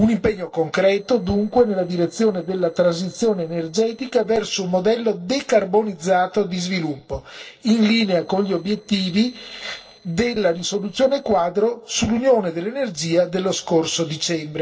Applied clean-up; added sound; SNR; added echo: neural separator model SepFormer DNS4.